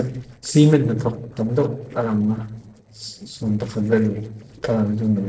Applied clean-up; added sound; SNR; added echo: neural separator model SepFormer DNS4.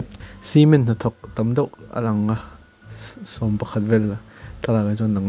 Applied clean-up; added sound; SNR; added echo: none; none; none; none.